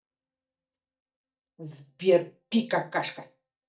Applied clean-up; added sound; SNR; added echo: neural mask model DeepFilterNet 3.